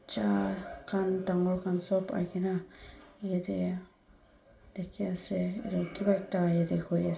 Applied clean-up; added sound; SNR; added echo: none; none; none; reverberation time 0.3 s.